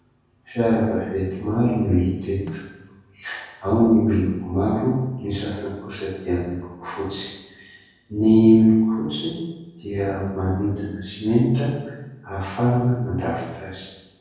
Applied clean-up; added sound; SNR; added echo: none; Snare drum; 20 dB; reverberation time 1.3 s.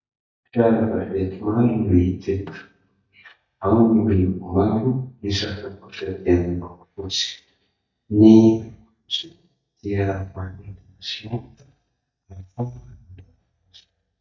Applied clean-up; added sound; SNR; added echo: neural mask model DeepFilterNet 3.